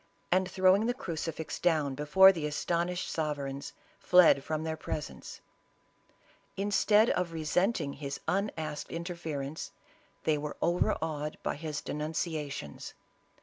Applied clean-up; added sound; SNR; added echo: none; none; none; none.